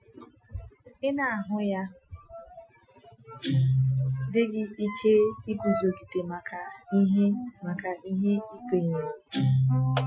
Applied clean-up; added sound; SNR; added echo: classical method Wiener filter.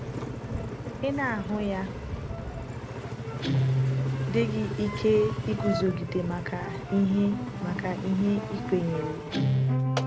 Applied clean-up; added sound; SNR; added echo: none; Engine + Guitar; 0 dB; none.